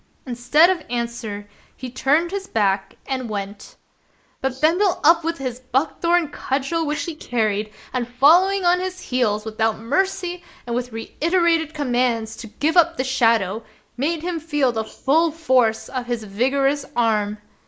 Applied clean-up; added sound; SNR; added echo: neural mask model Resemble Enhance denoiser.